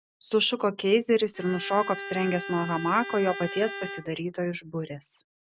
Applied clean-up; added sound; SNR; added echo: none; Bowed string instrument; 11 dB; none.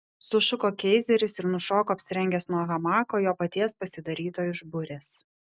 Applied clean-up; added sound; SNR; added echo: none; none; none; none.